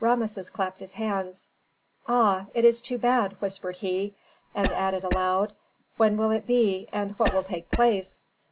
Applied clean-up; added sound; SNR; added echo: none; Cough; 5 dB; none.